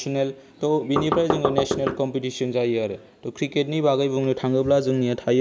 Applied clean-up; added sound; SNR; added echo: none; Knock; 1 dB; none.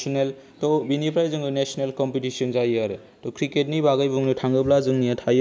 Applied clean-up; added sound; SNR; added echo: none; none; none; none.